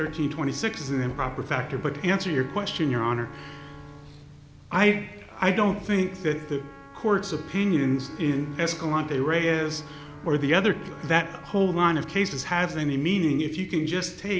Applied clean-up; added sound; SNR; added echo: none; Trumpet + Bowed string instrument; 19 dB; none.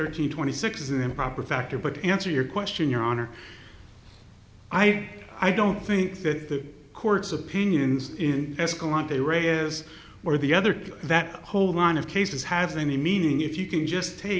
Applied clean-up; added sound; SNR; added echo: none; none; none; none.